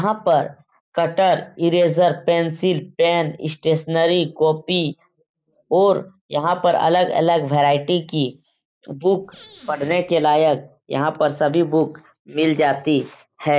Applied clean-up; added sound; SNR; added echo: neural mask model Resemble Enhance denoiser.